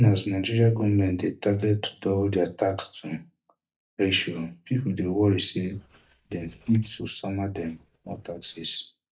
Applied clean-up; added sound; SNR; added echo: neural mask model DeepFilterNet 3.